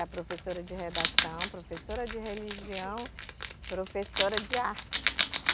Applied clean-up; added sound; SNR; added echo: none; Wild animals; -5 dB; none.